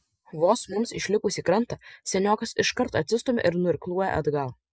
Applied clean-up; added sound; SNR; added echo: none; none; none; none.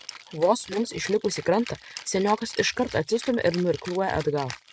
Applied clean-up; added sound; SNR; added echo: none; Rattle (instrument); 17 dB; none.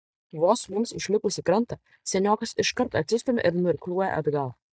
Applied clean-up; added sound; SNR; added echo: neural mask model DeepFilterNet 3.